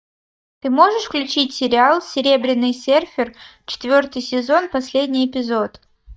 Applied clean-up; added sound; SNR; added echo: neural mask model DeepFilterNet 3.